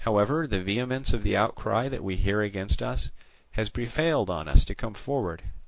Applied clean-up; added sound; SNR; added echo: none; none; none; none.